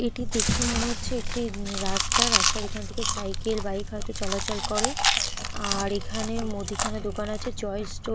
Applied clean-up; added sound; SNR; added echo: none; Chewing, mastication; -4 dB; none.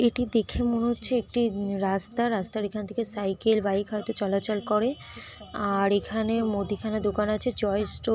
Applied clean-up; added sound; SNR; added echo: none; none; none; none.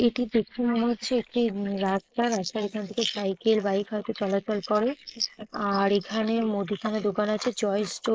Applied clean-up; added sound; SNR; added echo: neural mask model Resemble Enhance denoiser.